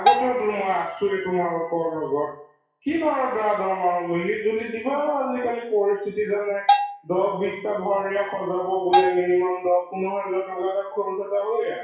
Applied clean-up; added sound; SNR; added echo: classical method WPE with log-MMSE.